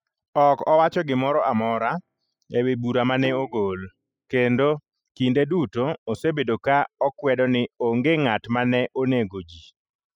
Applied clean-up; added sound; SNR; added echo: classical method spectral subtraction.